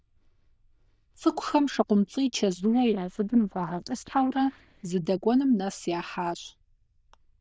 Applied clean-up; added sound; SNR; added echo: neural diffusion model UNIVERSE++.